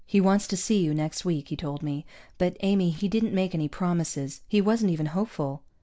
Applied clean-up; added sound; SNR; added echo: none; none; none; none.